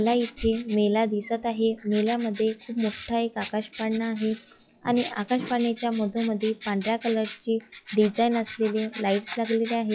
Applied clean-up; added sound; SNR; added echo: classical method log-MMSE.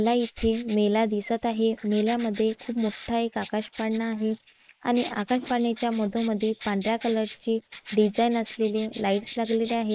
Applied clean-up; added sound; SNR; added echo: neural mask model Resemble Enhance denoiser.